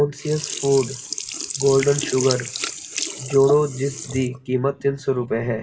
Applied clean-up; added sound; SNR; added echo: none; Sink (filling or washing); 10 dB; reverberation time 0.2 s.